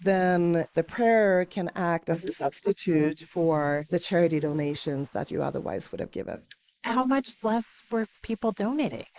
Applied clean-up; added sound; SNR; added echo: neural mask model Resemble Enhance denoiser.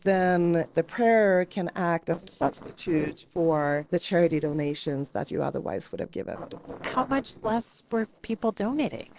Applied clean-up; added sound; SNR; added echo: neural separator model SepFormer DNS4.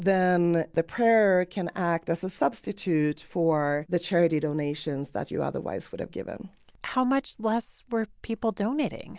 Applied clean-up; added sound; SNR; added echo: none; none; none; none.